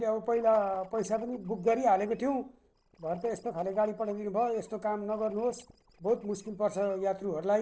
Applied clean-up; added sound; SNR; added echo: neural separator model SepFormer DNS4.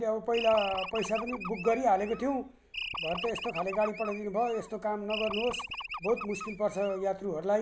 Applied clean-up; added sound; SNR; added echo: none; Animal; 9 dB; none.